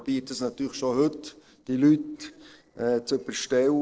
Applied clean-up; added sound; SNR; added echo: neural separator model SepFormer DNS4.